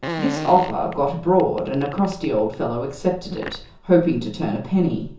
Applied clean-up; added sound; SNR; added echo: none; Fart; 12 dB; reverberation time 0.6 s.